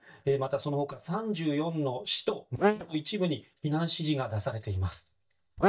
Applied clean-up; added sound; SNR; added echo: neural mask model DeepFilterNet 3.